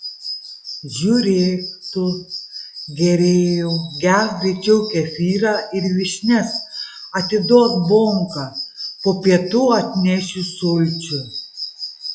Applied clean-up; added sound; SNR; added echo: classical method log-MMSE.